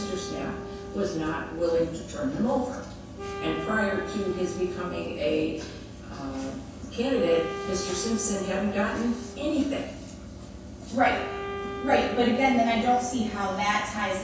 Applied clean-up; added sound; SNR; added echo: none; Wind instrument, woodwind instrument; 12 dB; reverberation time 0.7 s.